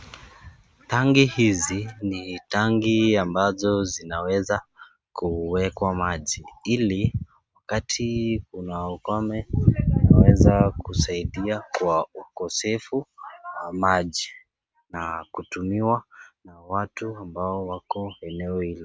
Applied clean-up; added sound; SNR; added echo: none; none; none; none.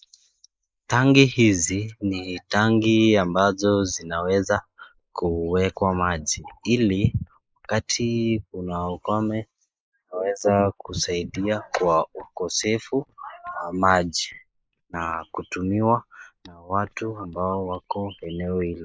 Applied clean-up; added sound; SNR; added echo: neural mask model Resemble Enhance denoiser.